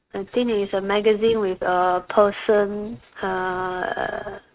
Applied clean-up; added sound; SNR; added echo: neural mask model RNNoise.